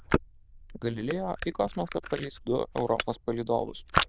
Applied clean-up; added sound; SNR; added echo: neural diffusion model UNIVERSE++.